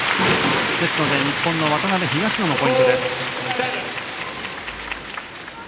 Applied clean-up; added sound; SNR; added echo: none; Thunder; 7 dB; none.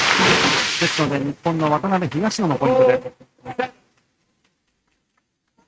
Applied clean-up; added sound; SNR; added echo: neural mask model RNNoise.